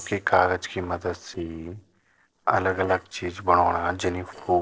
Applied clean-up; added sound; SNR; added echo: neural separator model SepFormer DNS4.